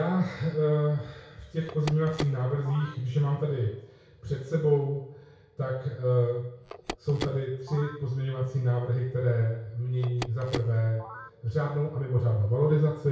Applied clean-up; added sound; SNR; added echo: none; Telephone; 14 dB; reverberation time 0.6 s.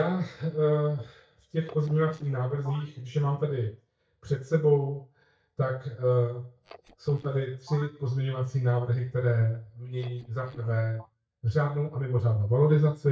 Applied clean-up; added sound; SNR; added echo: neural mask model DeepFilterNet 3.